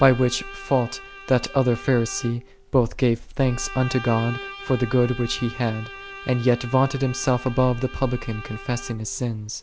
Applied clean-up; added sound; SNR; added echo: none; Bowed string instrument; 16 dB; none.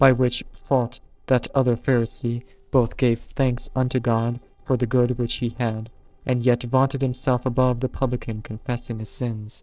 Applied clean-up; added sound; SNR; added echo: neural separator model SepFormer DNS4.